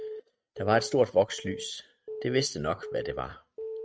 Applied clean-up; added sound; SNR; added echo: neural mask model RNNoise.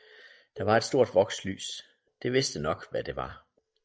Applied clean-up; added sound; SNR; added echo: neural mask model DeepFilterNet 3.